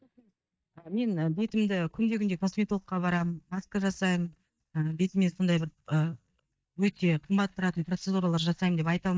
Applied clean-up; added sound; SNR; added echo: neural mask model DeepFilterNet 3.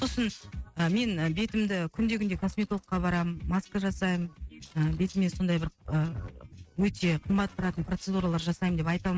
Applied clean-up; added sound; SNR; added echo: neural mask model RNNoise.